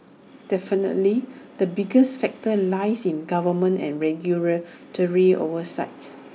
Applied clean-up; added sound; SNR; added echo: none; none; none; none.